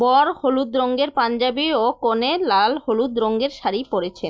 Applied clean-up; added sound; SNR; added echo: none; none; none; none.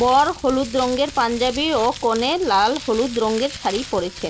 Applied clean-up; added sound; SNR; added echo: none; Crumpling, crinkling; 15 dB; none.